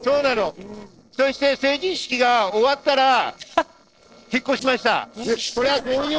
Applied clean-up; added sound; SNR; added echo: neural separator model SepFormer DNS4.